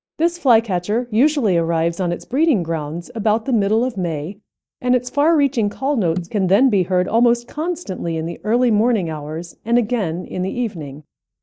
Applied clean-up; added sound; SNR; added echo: neural mask model DeepFilterNet 3.